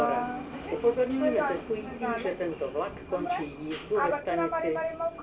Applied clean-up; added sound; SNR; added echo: none; Subway, metro, underground; -2 dB; reverberation time 0.2 s.